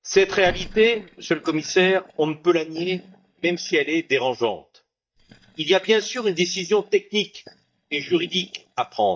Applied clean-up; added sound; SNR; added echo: neural mask model DeepFilterNet 3.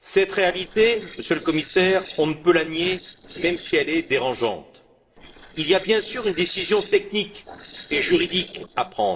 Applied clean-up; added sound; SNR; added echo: neural separator model SepFormer DNS4.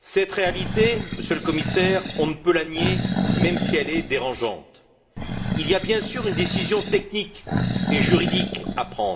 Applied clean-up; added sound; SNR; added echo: none; Animal; 1 dB; reverberation time 0.8 s.